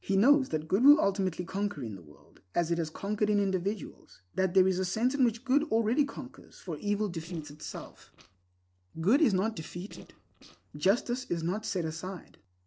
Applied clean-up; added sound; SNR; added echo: neural separator model SepFormer DNS4.